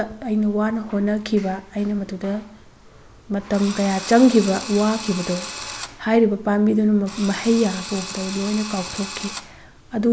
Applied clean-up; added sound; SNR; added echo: none; Drill; 12 dB; none.